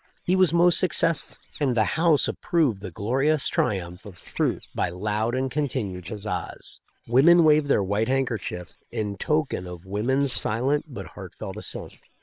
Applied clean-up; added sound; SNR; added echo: neural separator model SepFormer WHAM!.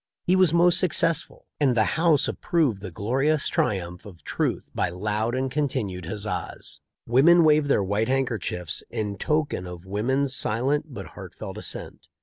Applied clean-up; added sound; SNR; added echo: none; none; none; none.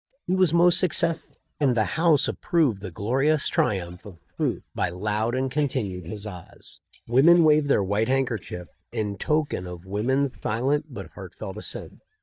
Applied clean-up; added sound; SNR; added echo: neural mask model DeepFilterNet 3.